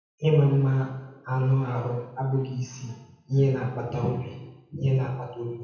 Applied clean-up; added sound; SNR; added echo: none; none; none; reverberation time 0.8 s.